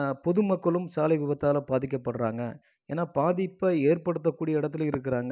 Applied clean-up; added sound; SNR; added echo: none; none; none; none.